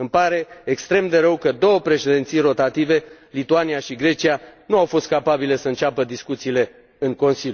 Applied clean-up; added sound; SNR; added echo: none; none; none; none.